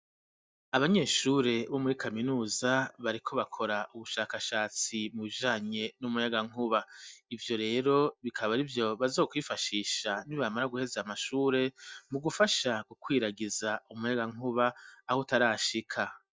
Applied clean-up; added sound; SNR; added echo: neural mask model DeepFilterNet 3.